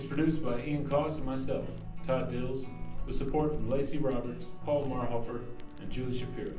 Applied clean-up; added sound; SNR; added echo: none; Crackle; 2 dB; reverberation time 0.6 s.